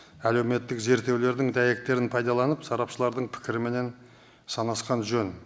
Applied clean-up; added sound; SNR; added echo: none; none; none; none.